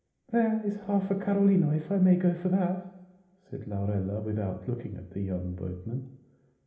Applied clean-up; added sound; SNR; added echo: none; none; none; reverberation time 1.0 s.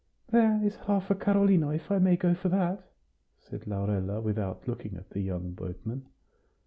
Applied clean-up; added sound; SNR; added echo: none; none; none; none.